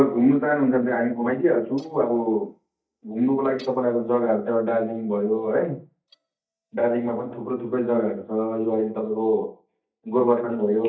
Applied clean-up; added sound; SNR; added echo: neural mask model DeepFilterNet 3.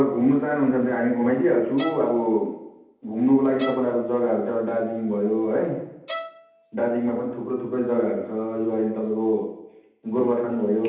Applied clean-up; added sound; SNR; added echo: none; Bowed string instrument; 16 dB; reverberation time 0.8 s.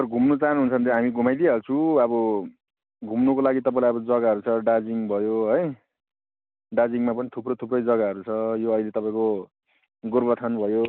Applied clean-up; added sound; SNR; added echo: none; none; none; none.